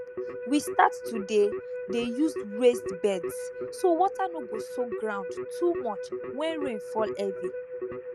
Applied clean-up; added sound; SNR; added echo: none; Keyboard (musical); 6 dB; none.